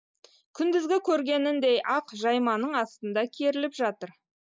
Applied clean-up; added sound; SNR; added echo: neural mask model Resemble Enhance denoiser.